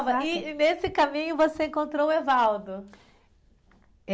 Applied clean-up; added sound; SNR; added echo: none; none; none; none.